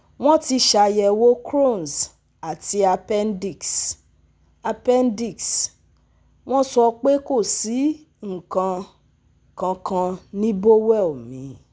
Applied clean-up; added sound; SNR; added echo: none; none; none; none.